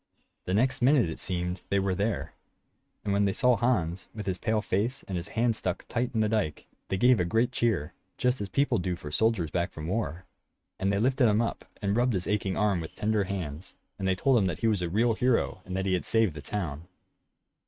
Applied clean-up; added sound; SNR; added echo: neural mask model RNNoise.